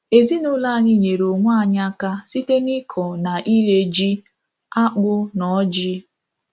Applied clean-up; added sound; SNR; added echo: none; none; none; none.